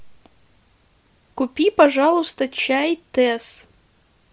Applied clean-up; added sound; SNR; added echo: none; none; none; none.